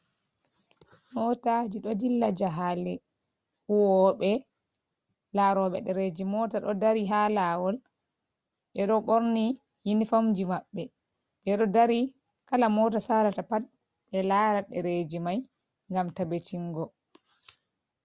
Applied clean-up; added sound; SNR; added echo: none; none; none; none.